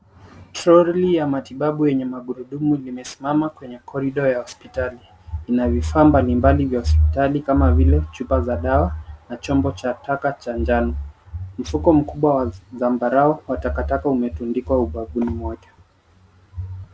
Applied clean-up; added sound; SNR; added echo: none; none; none; none.